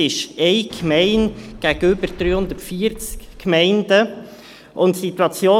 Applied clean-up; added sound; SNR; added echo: none; Fireworks; 15 dB; none.